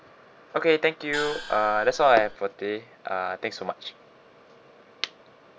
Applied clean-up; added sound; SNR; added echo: none; Gong; 11 dB; none.